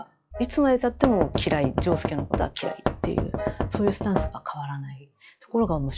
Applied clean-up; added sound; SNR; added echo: classical method log-MMSE.